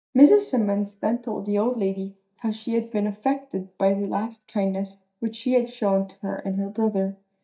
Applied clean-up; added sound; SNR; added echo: neural mask model DeepFilterNet 3.